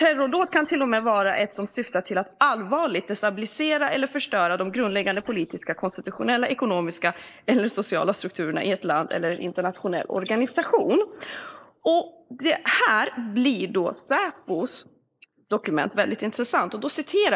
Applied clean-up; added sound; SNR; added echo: neural mask model Resemble Enhance denoiser.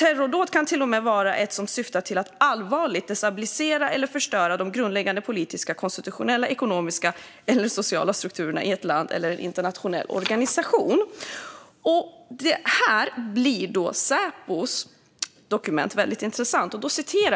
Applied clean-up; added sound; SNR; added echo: none; none; none; none.